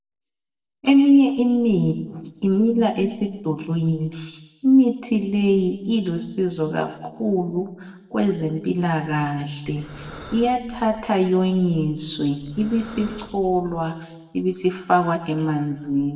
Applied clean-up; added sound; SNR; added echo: neural separator model SepFormer DNS4.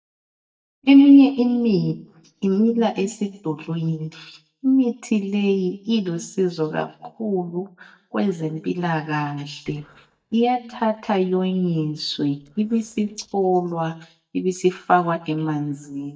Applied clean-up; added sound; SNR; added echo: neural mask model DeepFilterNet 3.